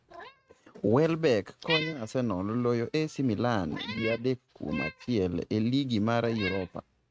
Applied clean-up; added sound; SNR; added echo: neural mask model RNNoise.